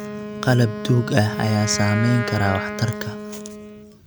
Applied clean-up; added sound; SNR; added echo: none; Wind instrument, woodwind instrument; 8 dB; none.